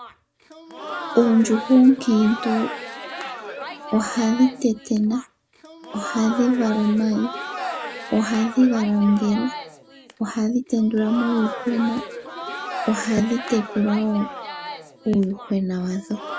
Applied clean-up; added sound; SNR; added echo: none; Crowd; 11 dB; none.